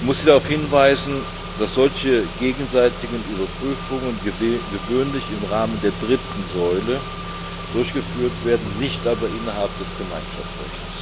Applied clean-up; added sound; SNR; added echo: none; Engine / Car; 8 dB; none.